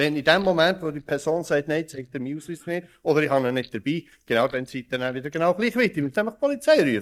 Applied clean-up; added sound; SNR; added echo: neural mask model DeepFilterNet 3.